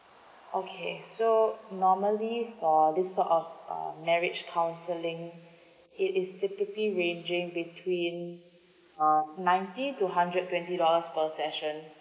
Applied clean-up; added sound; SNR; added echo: neural mask model Resemble Enhance denoiser.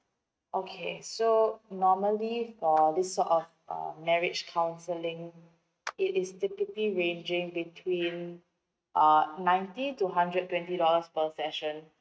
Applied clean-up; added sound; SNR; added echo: neural mask model RNNoise.